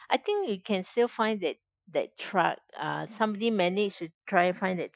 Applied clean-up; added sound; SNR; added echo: classical method Wiener filter.